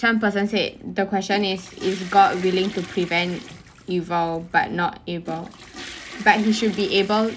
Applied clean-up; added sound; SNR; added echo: none; Toilet flush / Water; 17 dB; none.